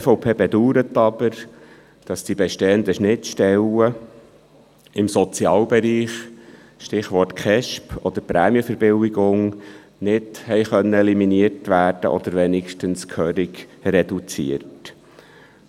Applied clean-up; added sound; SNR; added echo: none; none; none; none.